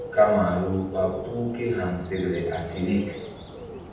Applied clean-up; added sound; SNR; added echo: none; Bird; 13 dB; reverberation time 0.8 s.